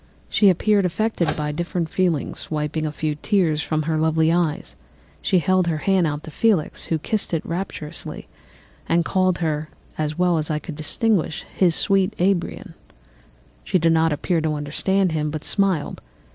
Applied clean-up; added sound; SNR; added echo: none; Microwave oven; 12 dB; none.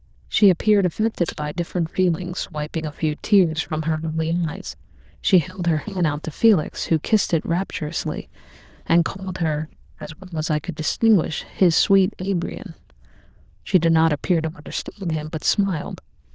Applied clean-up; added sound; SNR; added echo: neural diffusion model UNIVERSE++.